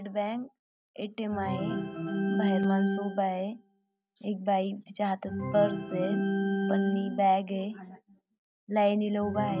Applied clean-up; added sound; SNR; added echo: none; Organ; 3 dB; none.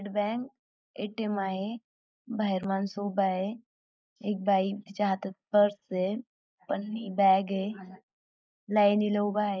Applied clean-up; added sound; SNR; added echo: neural mask model Resemble Enhance denoiser.